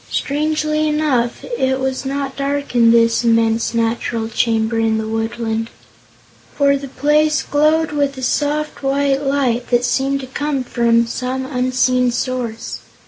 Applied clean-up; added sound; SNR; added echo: none; none; none; none.